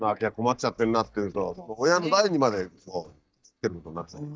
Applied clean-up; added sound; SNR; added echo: neural mask model DeepFilterNet 3.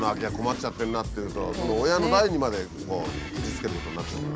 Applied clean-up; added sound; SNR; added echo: none; Wild animals; 12 dB; none.